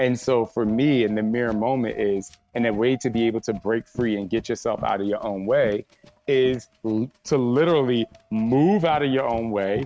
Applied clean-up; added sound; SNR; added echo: neural mask model RNNoise.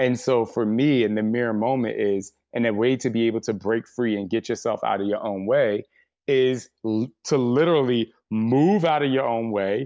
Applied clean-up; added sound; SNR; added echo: none; none; none; none.